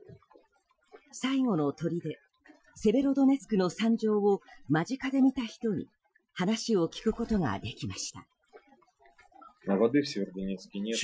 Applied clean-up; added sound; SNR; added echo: classical method Wiener filter.